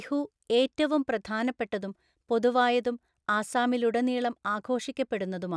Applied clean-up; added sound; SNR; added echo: none; none; none; none.